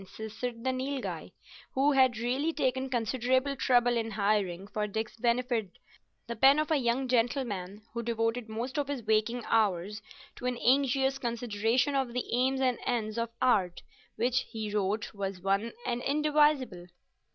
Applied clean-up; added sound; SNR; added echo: none; none; none; none.